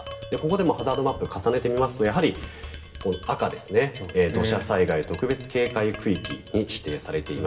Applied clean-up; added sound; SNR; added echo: none; Tap; 15 dB; reverberation time 1.0 s.